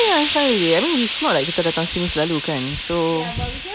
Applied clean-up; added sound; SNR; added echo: none; Hiss; 5 dB; none.